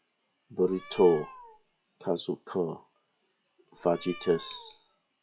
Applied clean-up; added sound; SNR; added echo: classical method log-MMSE.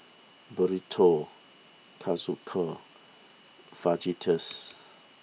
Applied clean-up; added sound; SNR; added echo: none; none; none; none.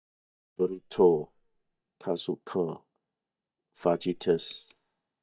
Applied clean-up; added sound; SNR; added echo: neural mask model DeepFilterNet 3.